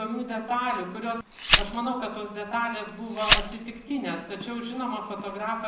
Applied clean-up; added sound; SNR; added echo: none; Glass; -2 dB; none.